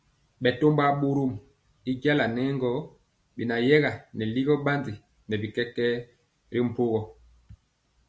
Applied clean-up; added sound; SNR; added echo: none; none; none; none.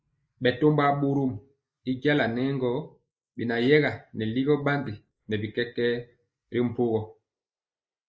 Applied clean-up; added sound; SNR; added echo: neural mask model Resemble Enhance denoiser.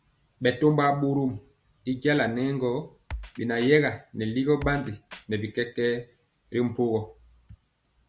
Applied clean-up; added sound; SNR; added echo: none; Drum kit; 14 dB; none.